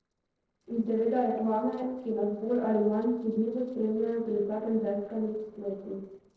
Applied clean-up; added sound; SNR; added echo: neural separator model SepFormer DNS4.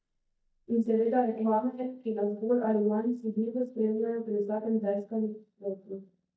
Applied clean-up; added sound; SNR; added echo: neural mask model DeepFilterNet 3.